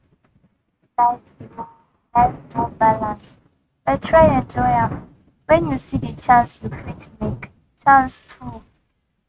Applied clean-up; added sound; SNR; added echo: neural mask model RNNoise.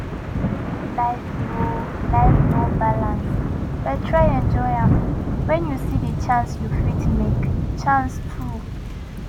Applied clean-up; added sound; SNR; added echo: none; Thunder / Rain; -4 dB; none.